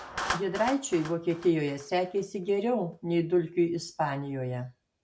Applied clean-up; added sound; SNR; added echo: none; Clapping; 13 dB; none.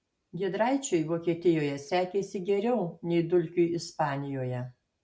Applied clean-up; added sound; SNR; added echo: none; none; none; none.